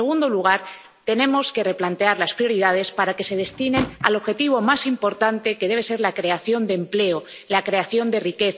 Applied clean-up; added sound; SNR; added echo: none; Drawer open or close / Wood; 13 dB; none.